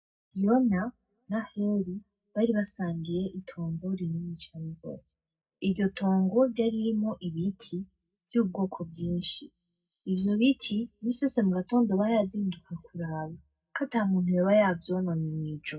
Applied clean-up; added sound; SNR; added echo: none; none; none; reverberation time 0.3 s.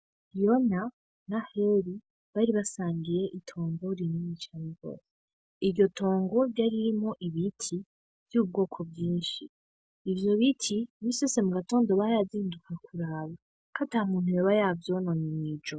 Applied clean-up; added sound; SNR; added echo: none; none; none; none.